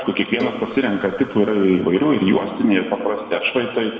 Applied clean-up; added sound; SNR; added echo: none; Bowed string instrument; 15 dB; reverberation time 1.9 s.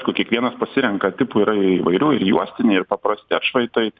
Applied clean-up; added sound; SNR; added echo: none; none; none; none.